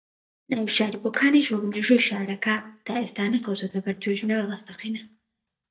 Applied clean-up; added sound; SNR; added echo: neural mask model DeepFilterNet 3.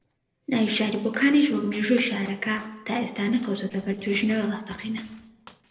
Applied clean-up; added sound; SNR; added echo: neural separator model SepFormer DNS4.